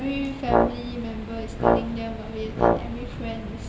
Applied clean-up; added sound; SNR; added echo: none; Brass instrument; -4 dB; none.